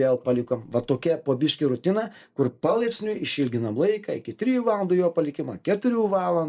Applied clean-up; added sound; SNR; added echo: neural mask model Resemble Enhance denoiser.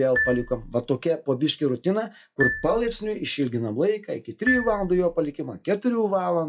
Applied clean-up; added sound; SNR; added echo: classical method log-MMSE.